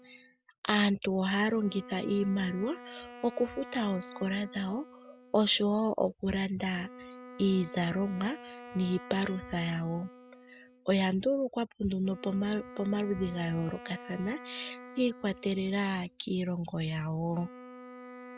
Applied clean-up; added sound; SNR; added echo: none; Wind instrument, woodwind instrument; 17 dB; none.